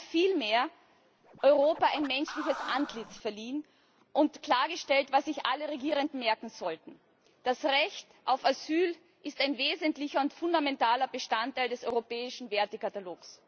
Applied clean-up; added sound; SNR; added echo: none; Scratching (performance technique); 12 dB; none.